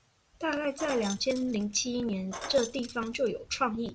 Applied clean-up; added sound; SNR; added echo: none; Keys jangling; 13 dB; none.